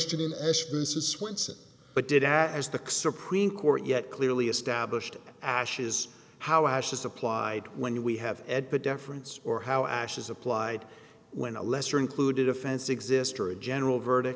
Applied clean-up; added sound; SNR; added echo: none; none; none; none.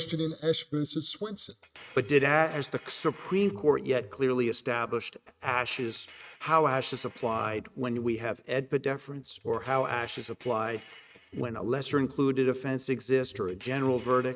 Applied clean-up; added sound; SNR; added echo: neural mask model RNNoise.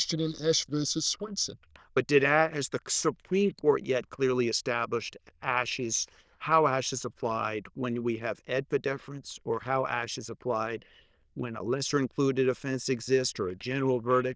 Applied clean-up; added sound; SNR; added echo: neural diffusion model UNIVERSE++.